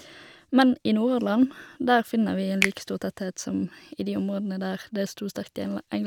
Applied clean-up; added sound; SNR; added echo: none; Finger snapping; 9 dB; none.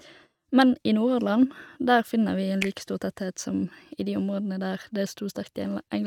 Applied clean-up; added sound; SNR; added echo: neural mask model RNNoise.